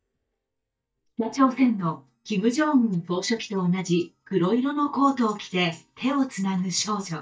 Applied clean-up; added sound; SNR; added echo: neural mask model DeepFilterNet 3.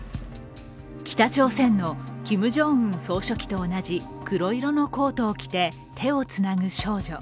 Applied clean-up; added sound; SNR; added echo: none; none; none; none.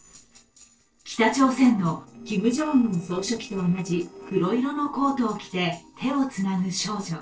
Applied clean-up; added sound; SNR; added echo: neural separator model SepFormer DNS4.